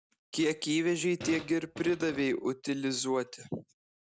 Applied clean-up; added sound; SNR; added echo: none; Fart; 13 dB; none.